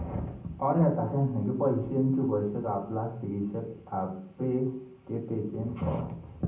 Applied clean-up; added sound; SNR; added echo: none; none; none; reverberation time 0.6 s.